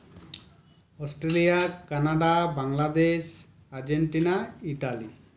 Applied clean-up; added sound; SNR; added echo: none; none; none; none.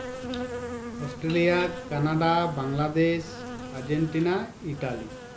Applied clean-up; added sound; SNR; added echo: none; Insect; 10 dB; none.